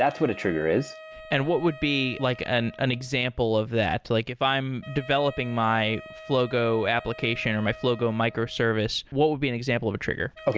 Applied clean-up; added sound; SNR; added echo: none; Wind instrument, woodwind instrument; 20 dB; none.